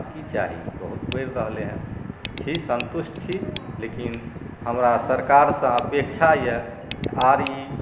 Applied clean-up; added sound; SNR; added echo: none; Tick; 12 dB; none.